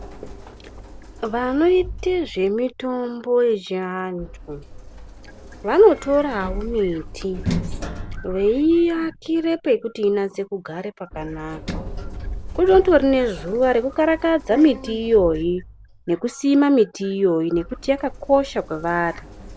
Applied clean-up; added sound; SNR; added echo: none; Sliding door; 13 dB; none.